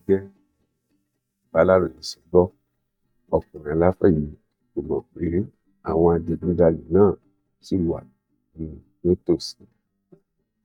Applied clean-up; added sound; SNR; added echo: neural mask model DeepFilterNet 3.